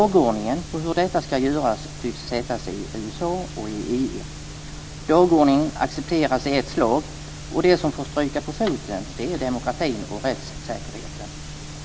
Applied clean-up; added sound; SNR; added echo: none; none; none; none.